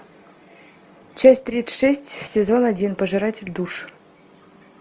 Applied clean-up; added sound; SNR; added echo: none; none; none; none.